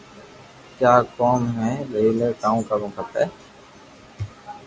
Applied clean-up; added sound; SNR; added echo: none; none; none; none.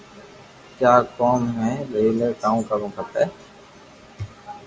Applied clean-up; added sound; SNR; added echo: none; none; none; reverberation time 0.8 s.